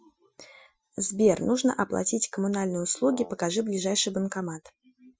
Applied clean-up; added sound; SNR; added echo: classical method Wiener filter.